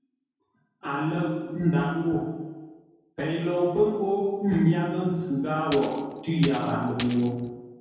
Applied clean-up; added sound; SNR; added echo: none; Coin (dropping); 6 dB; reverberation time 1.2 s.